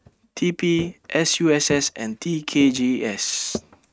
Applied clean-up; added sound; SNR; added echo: neural mask model RNNoise.